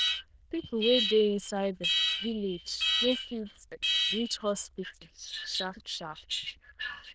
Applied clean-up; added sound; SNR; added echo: neural diffusion model UNIVERSE++.